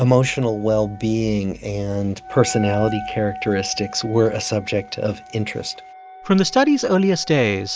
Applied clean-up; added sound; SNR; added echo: none; Wind instrument, woodwind instrument; 16 dB; none.